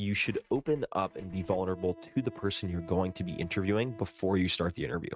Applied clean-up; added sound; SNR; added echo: neural mask model RNNoise.